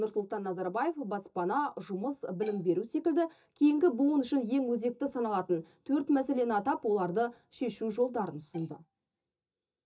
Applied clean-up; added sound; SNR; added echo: neural mask model DeepFilterNet 3.